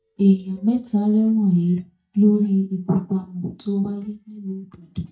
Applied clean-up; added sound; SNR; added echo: neural mask model DeepFilterNet 3.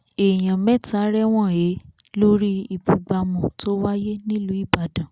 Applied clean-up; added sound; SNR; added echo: none; none; none; none.